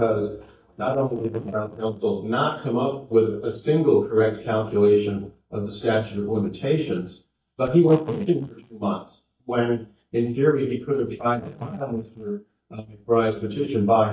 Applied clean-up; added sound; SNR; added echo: neural mask model DeepFilterNet 3.